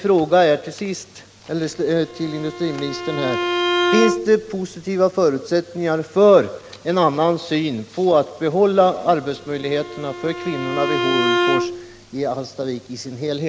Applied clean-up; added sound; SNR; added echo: none; Bowed string instrument; 4 dB; none.